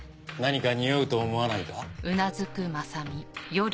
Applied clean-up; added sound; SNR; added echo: none; none; none; none.